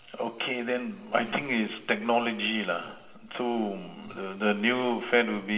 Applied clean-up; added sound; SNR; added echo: none; none; none; reverberation time 0.9 s.